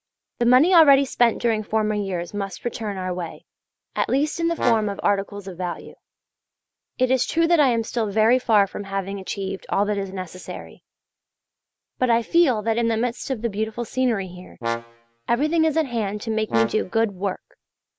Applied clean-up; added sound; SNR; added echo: none; Brass instrument; 9 dB; none.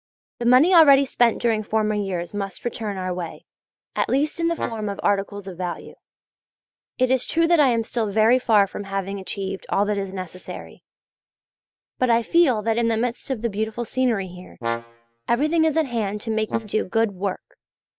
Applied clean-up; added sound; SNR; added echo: neural mask model DeepFilterNet 3.